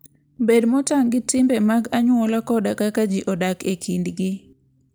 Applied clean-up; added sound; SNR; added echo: none; none; none; none.